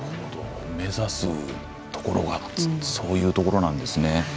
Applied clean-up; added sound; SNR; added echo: none; none; none; none.